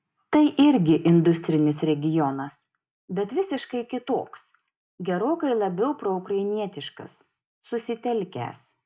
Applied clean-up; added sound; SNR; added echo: none; none; none; none.